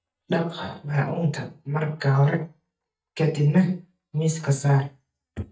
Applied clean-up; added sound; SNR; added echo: neural mask model DeepFilterNet 3.